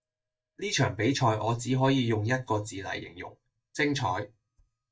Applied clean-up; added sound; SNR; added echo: neural mask model DeepFilterNet 3.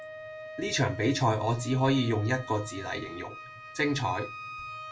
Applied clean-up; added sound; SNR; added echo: none; Wind instrument, woodwind instrument; 13 dB; reverberation time 0.2 s.